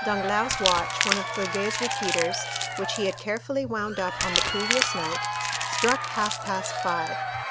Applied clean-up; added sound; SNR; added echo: none; Crowd + Crumpling, crinkling; -1 dB; none.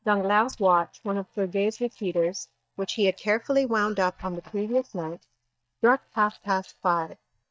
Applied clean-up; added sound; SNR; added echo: neural mask model DeepFilterNet 3.